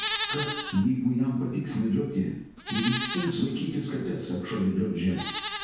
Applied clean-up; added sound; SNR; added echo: none; Livestock, farm animals, working animals; 5 dB; reverberation time 0.6 s.